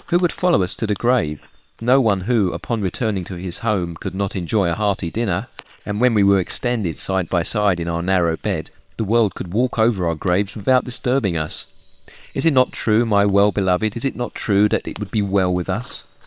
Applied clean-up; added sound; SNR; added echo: neural separator model SepFormer WHAM!.